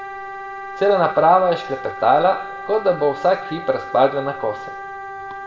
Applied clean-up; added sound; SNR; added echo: none; Wind instrument, woodwind instrument; 12 dB; reverberation time 0.7 s.